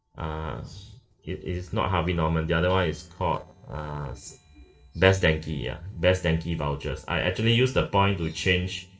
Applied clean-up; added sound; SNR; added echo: neural separator model SepFormer DNS4.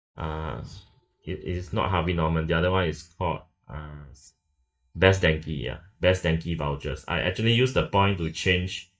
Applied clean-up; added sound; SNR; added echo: neural mask model DeepFilterNet 3.